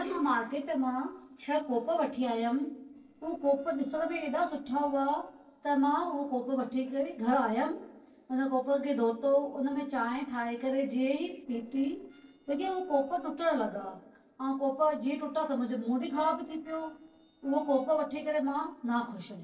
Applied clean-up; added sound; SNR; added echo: neural separator model SepFormer DNS4.